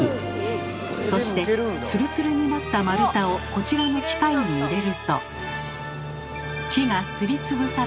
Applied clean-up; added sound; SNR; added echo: none; none; none; none.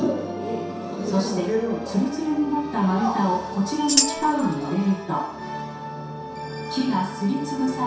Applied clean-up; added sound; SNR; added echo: none; Tambourine; 2 dB; reverberation time 0.7 s.